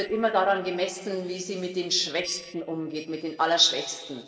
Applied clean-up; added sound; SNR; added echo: neural separator model SepFormer DNS4.